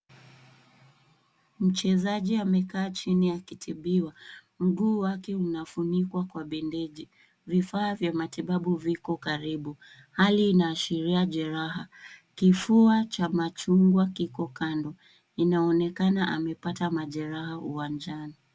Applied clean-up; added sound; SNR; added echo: none; none; none; none.